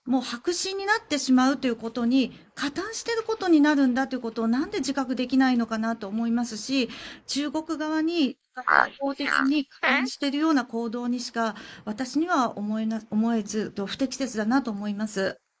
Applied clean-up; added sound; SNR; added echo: neural mask model Resemble Enhance denoiser.